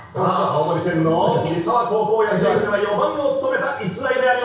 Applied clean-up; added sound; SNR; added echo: none; Sink (filling or washing) / Water; 18 dB; reverberation time 0.6 s.